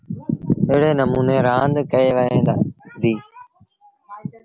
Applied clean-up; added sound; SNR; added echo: none; none; none; none.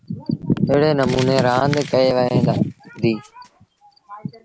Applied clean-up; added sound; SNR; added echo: none; Crumpling, crinkling; 19 dB; none.